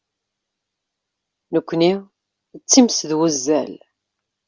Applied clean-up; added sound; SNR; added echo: none; none; none; none.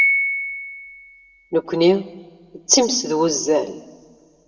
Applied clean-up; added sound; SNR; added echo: none; Piano; 5 dB; reverberation time 0.9 s.